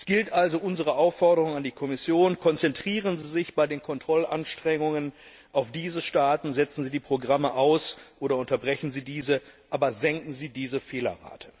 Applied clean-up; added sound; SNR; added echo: none; none; none; none.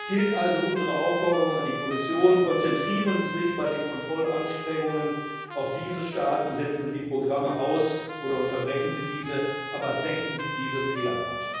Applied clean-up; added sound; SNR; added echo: none; Trumpet; 8 dB; reverberation time 1.3 s.